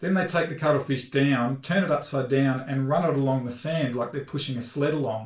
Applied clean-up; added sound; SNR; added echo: none; none; none; reverberation time 0.3 s.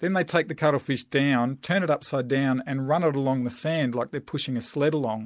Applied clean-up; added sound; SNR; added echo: none; none; none; none.